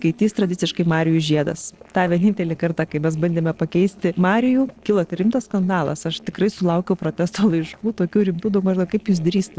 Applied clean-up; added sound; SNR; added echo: neural separator model SepFormer DNS4.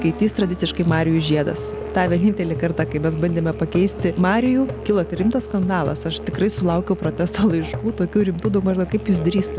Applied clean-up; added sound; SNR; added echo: none; Musical instrument + Wind instrument, woodwind instrument; 10 dB; none.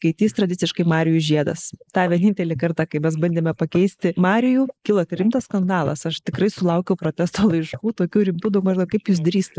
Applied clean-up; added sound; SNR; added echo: neural mask model Resemble Enhance denoiser.